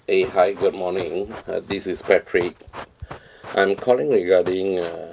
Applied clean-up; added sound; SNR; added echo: none; Run; 18 dB; none.